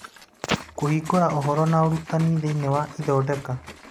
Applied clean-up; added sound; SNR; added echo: none; Liquid; 17 dB; none.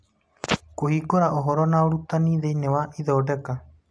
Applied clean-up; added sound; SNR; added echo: none; none; none; none.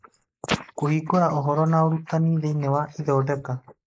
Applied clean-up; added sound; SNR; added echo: neural mask model Resemble Enhance denoiser.